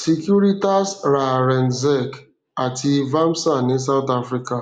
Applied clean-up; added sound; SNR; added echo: none; none; none; none.